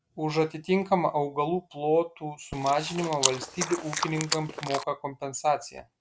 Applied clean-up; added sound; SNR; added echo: none; Chewing, mastication; 4 dB; none.